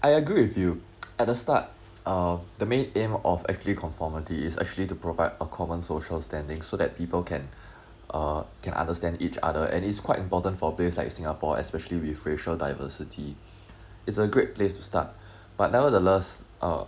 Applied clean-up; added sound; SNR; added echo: none; none; none; none.